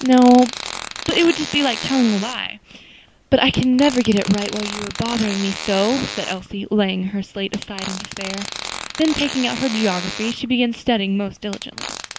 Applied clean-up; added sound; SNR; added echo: none; Fart; 11 dB; none.